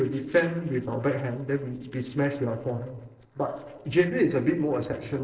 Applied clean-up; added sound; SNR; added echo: neural separator model SepFormer DNS4.